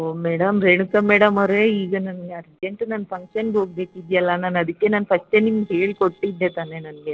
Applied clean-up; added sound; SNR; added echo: neural separator model SepFormer DNS4.